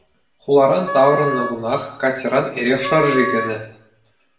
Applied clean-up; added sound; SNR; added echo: none; Wind instrument, woodwind instrument; 8 dB; reverberation time 0.7 s.